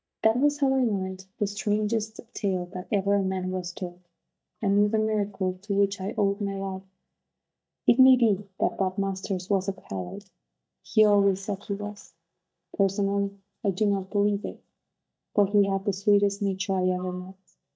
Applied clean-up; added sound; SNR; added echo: neural mask model DeepFilterNet 3.